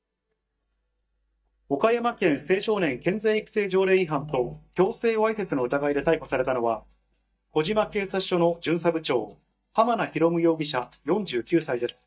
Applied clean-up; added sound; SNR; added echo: neural mask model DeepFilterNet 3.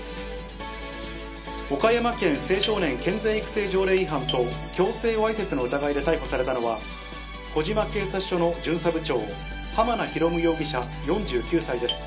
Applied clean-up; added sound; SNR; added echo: none; Doorbell; 17 dB; reverberation time 0.2 s.